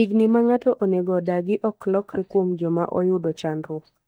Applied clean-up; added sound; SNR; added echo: neural mask model DeepFilterNet 3.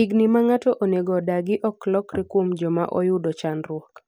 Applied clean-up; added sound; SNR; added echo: none; none; none; none.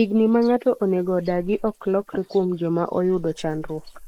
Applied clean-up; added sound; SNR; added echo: neural mask model Resemble Enhance denoiser.